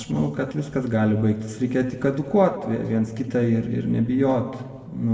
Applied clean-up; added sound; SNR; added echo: none; none; none; reverberation time 1.5 s.